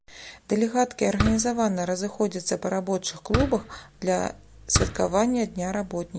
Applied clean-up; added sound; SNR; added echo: none; Fireworks; 6 dB; none.